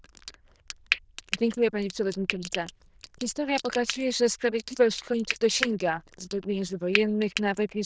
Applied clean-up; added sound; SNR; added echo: neural diffusion model UNIVERSE++.